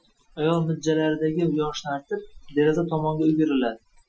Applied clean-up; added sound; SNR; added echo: classical method Wiener filter.